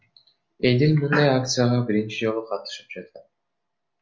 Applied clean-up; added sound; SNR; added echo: none; none; none; none.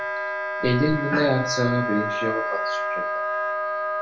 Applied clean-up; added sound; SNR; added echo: none; Wind instrument, woodwind instrument; 1 dB; reverberation time 0.2 s.